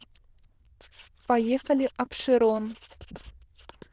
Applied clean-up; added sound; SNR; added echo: neural diffusion model UNIVERSE++.